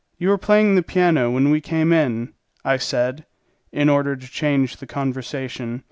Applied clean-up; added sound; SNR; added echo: none; none; none; none.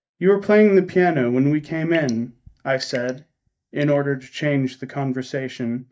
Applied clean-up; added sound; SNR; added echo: neural mask model DeepFilterNet 3.